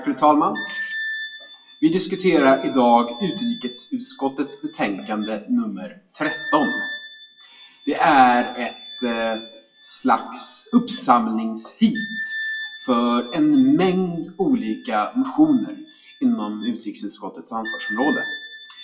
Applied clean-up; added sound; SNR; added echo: classical method WPE with log-MMSE.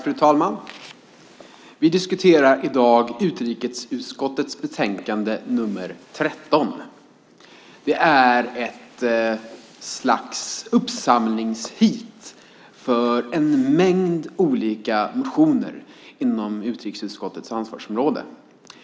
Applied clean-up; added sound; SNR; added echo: none; none; none; none.